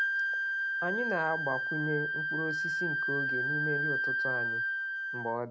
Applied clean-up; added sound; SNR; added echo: none; Wind instrument, woodwind instrument; -5 dB; none.